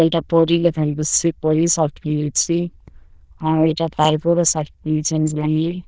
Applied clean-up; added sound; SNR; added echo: neural diffusion model UNIVERSE++.